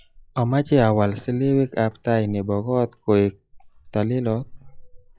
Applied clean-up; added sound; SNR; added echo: classical method log-MMSE.